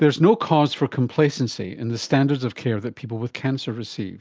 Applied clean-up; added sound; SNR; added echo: none; none; none; none.